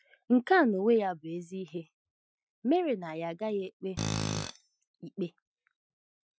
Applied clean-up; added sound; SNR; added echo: classical method Wiener filter.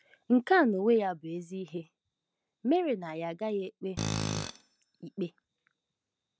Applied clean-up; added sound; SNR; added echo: none; Tools; 5 dB; none.